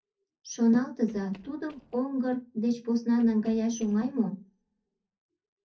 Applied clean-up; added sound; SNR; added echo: neural separator model SepFormer DNS4.